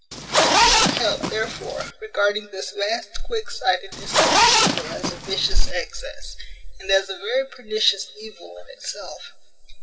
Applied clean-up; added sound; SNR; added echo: none; Zipper (clothing); -4 dB; reverberation time 2.1 s.